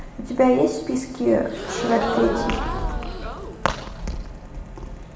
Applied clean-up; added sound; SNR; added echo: none; Crowd / Gasp; 6 dB; reverberation time 0.8 s.